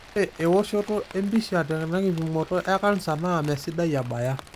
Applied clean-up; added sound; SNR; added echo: none; Rain; 20 dB; none.